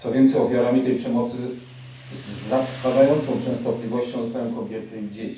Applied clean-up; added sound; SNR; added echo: none; Motorcycle; 17 dB; reverberation time 0.6 s.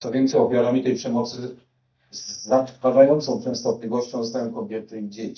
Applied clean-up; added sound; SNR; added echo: neural mask model DeepFilterNet 3.